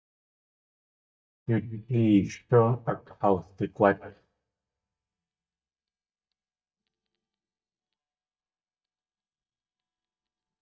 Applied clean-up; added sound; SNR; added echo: neural mask model DeepFilterNet 3.